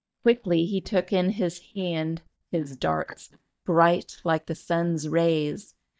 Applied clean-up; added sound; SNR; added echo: neural mask model DeepFilterNet 3.